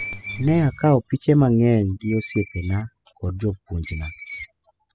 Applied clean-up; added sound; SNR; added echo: classical method spectral subtraction.